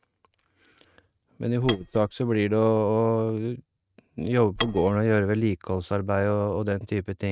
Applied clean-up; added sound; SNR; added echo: neural mask model RNNoise.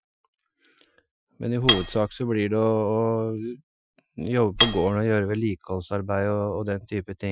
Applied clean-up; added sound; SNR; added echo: classical method Wiener filter.